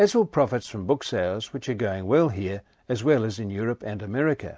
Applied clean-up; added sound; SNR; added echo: none; none; none; none.